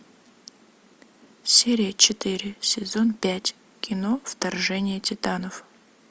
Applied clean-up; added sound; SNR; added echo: none; none; none; none.